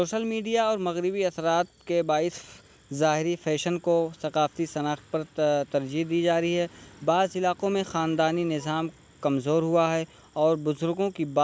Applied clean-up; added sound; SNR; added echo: none; none; none; none.